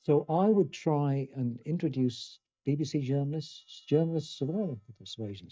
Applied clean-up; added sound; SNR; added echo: neural mask model DeepFilterNet 3.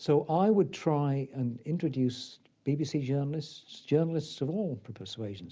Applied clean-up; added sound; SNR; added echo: none; none; none; none.